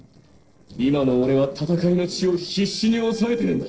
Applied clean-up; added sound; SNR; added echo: neural separator model SepFormer DNS4.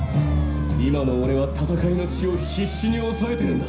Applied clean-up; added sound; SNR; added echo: none; Motor vehicle (road) / Siren; 19 dB; reverberation time 0.5 s.